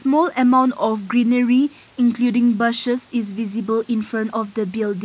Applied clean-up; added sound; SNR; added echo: none; none; none; none.